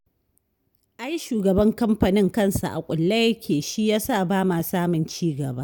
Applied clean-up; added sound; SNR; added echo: none; none; none; none.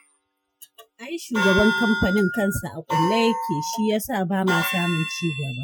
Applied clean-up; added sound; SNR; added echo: classical method Wiener filter.